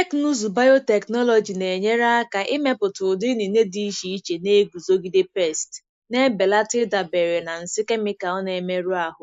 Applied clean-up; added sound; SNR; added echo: neural mask model Resemble Enhance denoiser.